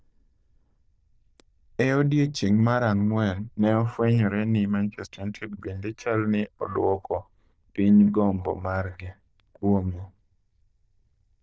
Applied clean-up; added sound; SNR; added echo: neural diffusion model UNIVERSE++.